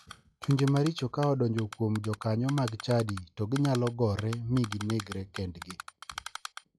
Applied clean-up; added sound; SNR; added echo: classical method log-MMSE.